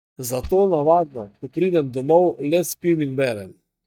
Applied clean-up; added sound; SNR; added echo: neural mask model DeepFilterNet 3.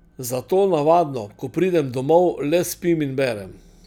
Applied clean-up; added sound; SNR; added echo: none; none; none; none.